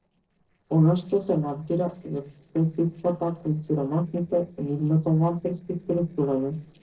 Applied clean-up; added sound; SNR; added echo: neural separator model SepFormer DNS4.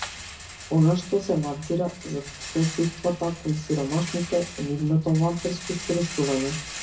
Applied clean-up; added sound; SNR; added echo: none; Rattle; 12 dB; reverberation time 0.4 s.